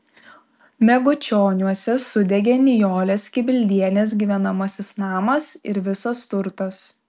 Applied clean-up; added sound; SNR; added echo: none; none; none; none.